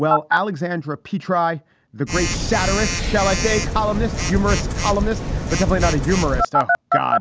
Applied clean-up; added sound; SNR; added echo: none; Telephone; 0 dB; none.